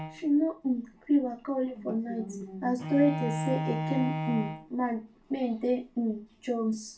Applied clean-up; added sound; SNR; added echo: none; Bowed string instrument; 8 dB; reverberation time 0.2 s.